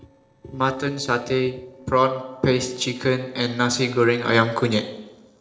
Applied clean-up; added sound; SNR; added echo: neural separator model SepFormer DNS4.